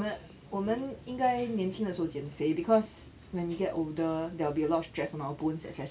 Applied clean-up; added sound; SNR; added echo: none; none; none; none.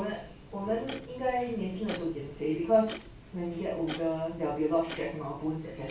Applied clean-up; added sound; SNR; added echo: none; Clock; 15 dB; reverberation time 0.4 s.